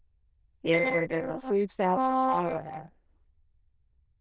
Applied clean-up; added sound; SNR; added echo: neural diffusion model UNIVERSE++.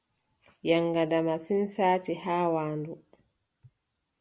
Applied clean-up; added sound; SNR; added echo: none; none; none; none.